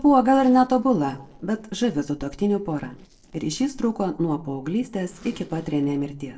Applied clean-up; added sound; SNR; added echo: neural separator model SepFormer DNS4.